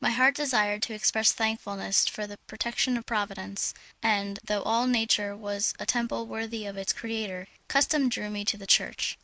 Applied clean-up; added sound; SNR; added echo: neural mask model Resemble Enhance denoiser.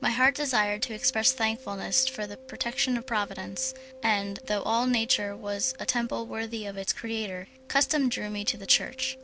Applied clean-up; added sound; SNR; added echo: none; Wind instrument, woodwind instrument; 20 dB; none.